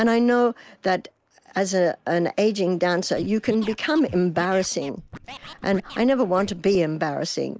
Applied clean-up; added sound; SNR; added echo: neural mask model Resemble Enhance denoiser.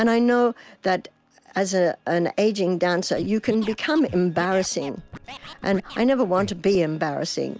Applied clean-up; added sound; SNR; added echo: none; Scratching (performance technique); 17 dB; none.